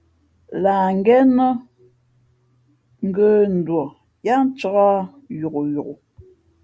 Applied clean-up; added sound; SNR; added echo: none; none; none; none.